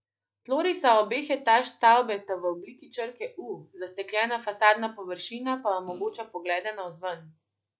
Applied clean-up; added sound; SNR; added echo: neural mask model DeepFilterNet 3.